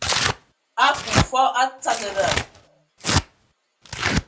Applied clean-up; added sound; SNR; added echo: none; Tearing; 0 dB; reverberation time 0.2 s.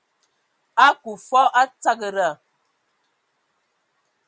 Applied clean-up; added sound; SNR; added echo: none; none; none; none.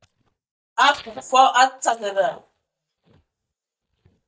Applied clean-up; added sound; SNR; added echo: neural mask model DeepFilterNet 3.